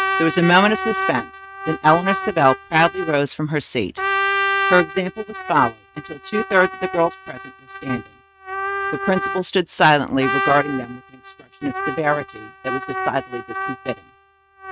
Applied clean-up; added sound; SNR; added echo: neural mask model RNNoise.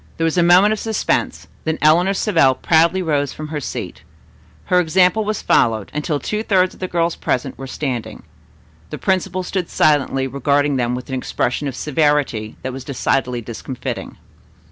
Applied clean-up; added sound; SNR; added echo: none; none; none; none.